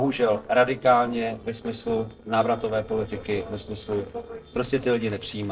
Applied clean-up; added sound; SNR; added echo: neural separator model SepFormer DNS4.